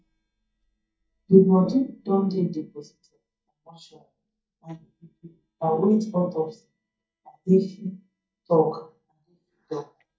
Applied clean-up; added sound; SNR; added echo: neural mask model DeepFilterNet 3.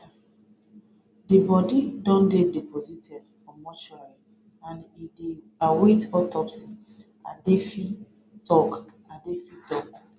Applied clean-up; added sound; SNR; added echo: none; none; none; none.